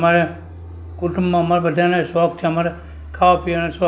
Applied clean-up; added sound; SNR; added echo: none; Fixed-wing aircraft, airplane; 18 dB; none.